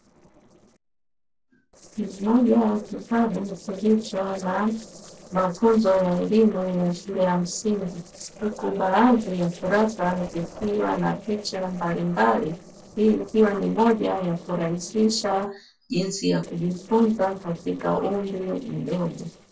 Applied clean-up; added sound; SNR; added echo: neural separator model SepFormer DNS4.